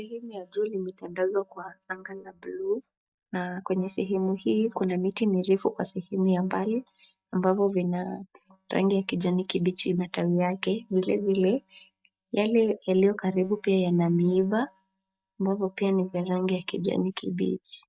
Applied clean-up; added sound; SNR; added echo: neural mask model DeepFilterNet 3.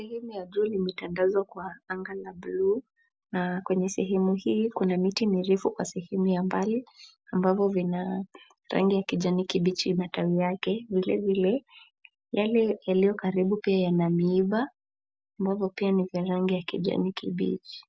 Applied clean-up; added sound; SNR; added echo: none; none; none; none.